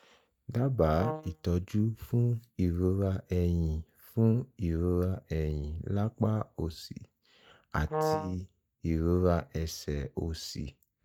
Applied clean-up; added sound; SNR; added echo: neural mask model DeepFilterNet 3.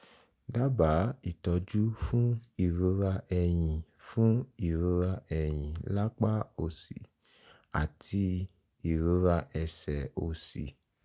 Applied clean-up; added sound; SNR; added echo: none; none; none; none.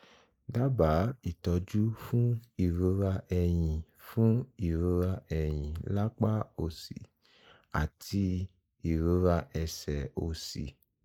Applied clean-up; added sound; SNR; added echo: neural mask model Resemble Enhance denoiser.